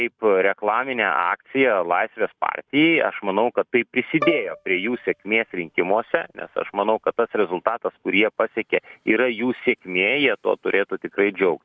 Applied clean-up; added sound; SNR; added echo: neural mask model RNNoise.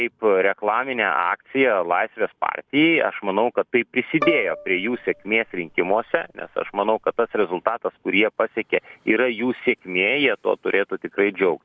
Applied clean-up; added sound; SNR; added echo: none; Bowed string instrument; 12 dB; none.